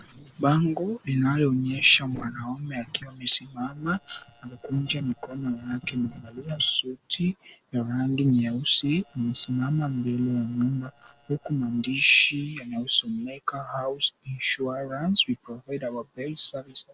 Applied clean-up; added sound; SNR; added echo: neural separator model SepFormer DNS4.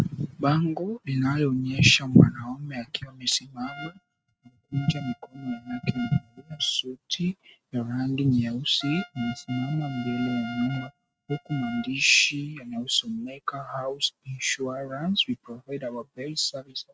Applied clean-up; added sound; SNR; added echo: neural mask model RNNoise.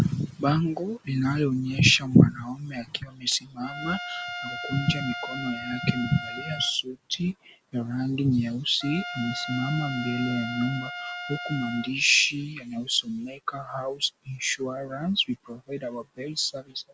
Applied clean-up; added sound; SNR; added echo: none; Trumpet; 9 dB; none.